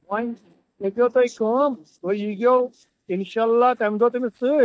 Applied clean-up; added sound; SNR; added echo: neural mask model DeepFilterNet 3.